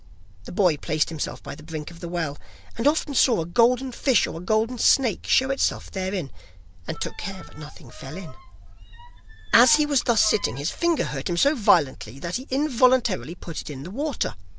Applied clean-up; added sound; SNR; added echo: none; Bowed string instrument; 20 dB; none.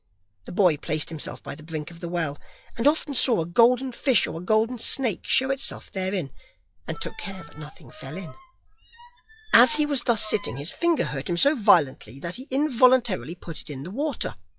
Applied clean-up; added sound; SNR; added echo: classical method log-MMSE.